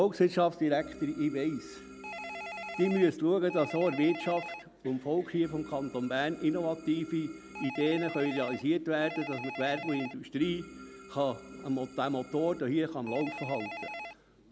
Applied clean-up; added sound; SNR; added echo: none; Telephone + Organ; 13 dB; none.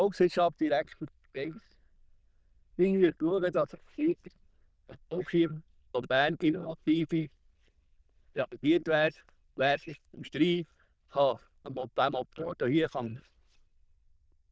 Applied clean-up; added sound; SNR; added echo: neural diffusion model UNIVERSE++.